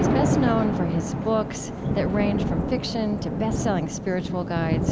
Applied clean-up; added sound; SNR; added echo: none; Thunder; -1 dB; none.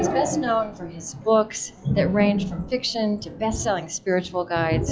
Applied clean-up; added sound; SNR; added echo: classical method log-MMSE.